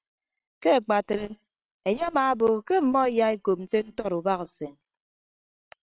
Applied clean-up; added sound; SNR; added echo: neural separator model SepFormer WHAM!.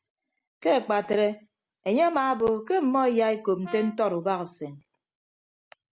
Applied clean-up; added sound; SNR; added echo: none; Brass instrument; 18 dB; none.